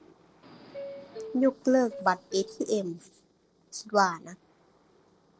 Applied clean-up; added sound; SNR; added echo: neural separator model SepFormer DNS4.